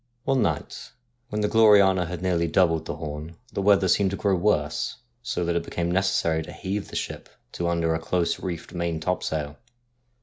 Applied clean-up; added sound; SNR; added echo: none; none; none; none.